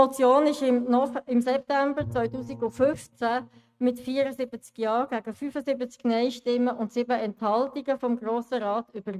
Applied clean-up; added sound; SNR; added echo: neural mask model RNNoise.